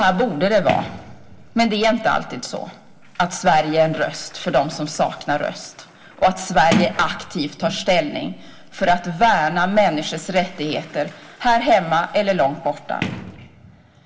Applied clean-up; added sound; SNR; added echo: none; Sliding door; 13 dB; reverberation time 0.8 s.